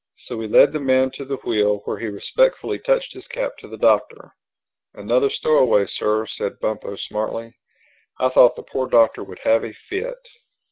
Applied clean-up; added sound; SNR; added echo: none; none; none; none.